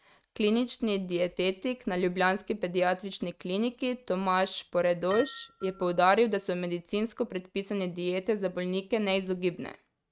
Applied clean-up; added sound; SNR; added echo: neural mask model RNNoise.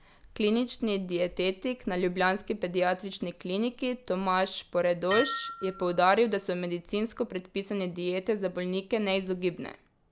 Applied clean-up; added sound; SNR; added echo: none; Dishes, pots, and pans; 11 dB; none.